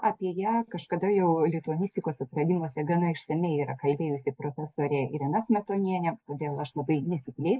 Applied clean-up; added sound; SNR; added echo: neural mask model Resemble Enhance denoiser.